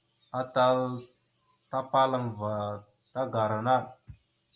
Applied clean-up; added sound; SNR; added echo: none; none; none; none.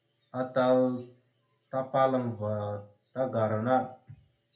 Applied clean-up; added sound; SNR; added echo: none; none; none; reverberation time 0.3 s.